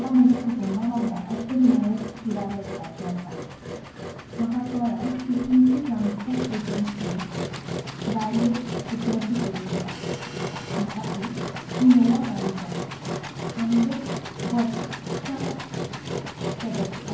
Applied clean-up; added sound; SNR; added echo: none; Engine; 7 dB; reverberation time 0.9 s.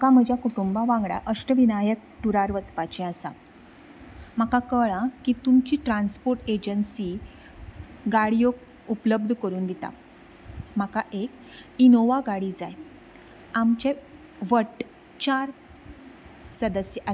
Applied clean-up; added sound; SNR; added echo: none; none; none; none.